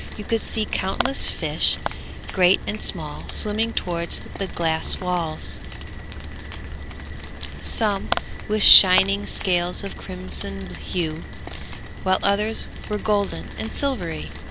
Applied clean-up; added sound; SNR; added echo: none; Rain; 6 dB; none.